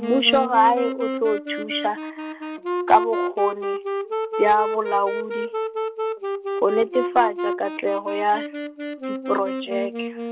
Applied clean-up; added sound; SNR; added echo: none; Wind instrument, woodwind instrument; 4 dB; none.